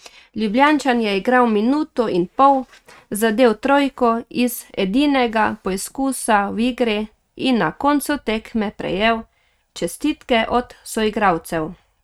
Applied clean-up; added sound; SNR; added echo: neural mask model RNNoise.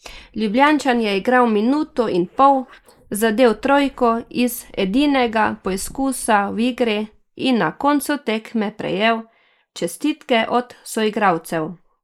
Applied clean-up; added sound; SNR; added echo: neural mask model Resemble Enhance denoiser.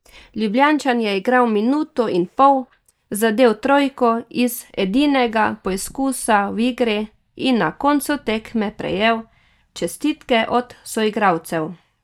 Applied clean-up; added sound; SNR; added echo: neural mask model DeepFilterNet 3.